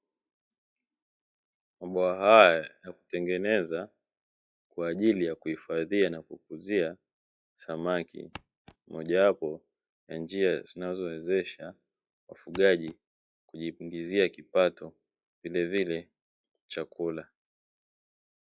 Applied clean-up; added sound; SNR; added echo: classical method log-MMSE.